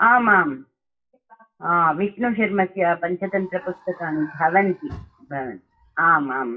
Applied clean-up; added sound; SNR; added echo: classical method WPE with log-MMSE.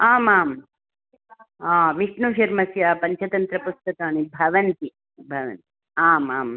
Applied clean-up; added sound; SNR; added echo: none; none; none; none.